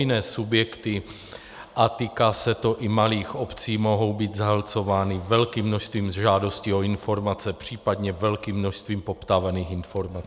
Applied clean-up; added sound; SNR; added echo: none; none; none; none.